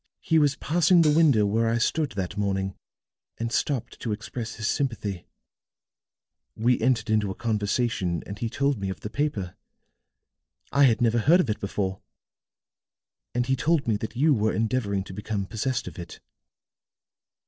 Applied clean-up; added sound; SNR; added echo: neural separator model SepFormer DNS4.